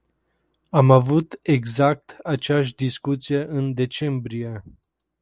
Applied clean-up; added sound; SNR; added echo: none; none; none; none.